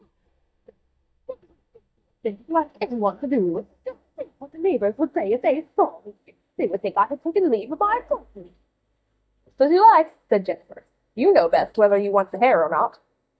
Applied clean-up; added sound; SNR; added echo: neural mask model DeepFilterNet 3.